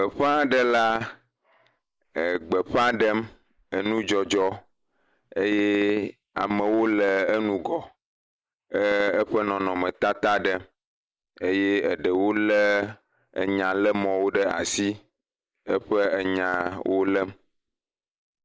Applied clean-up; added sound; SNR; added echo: neural mask model Resemble Enhance denoiser.